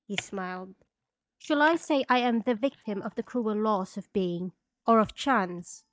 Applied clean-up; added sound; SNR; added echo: neural mask model DeepFilterNet 3.